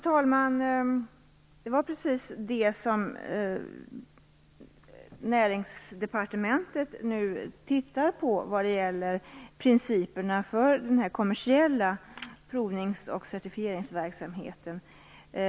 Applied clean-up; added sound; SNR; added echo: none; none; none; none.